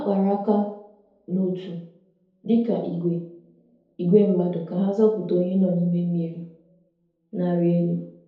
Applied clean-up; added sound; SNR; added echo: none; none; none; reverberation time 1.9 s.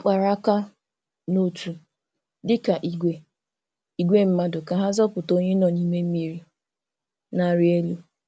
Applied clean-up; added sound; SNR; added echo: none; none; none; none.